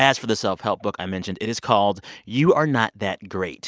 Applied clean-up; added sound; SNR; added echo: none; none; none; none.